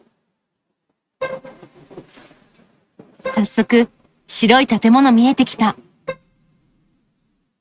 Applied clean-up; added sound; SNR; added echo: neural mask model RNNoise.